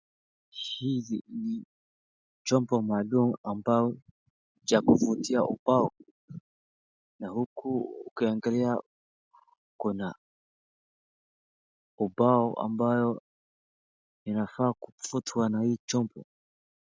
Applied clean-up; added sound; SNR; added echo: none; none; none; none.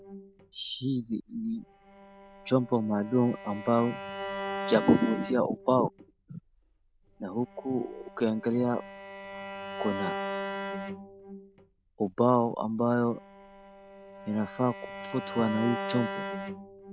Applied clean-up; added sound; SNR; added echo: none; Bowed string instrument; 9 dB; none.